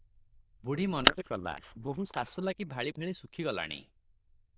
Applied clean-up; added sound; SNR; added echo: neural diffusion model UNIVERSE++.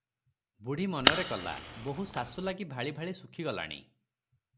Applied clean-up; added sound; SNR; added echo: none; Fire; -5 dB; none.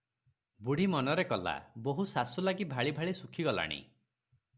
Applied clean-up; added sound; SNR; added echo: none; none; none; none.